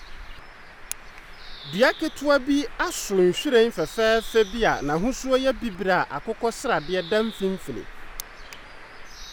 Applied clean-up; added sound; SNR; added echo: none; Bird; 13 dB; none.